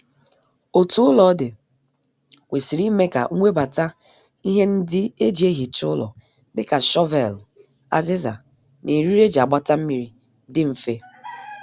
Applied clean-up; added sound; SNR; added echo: none; none; none; none.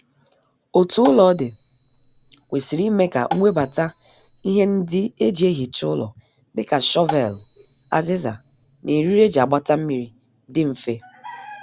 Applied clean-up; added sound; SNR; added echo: none; Marimba, xylophone; 14 dB; none.